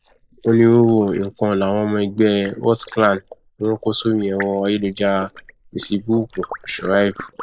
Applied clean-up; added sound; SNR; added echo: neural mask model Resemble Enhance denoiser.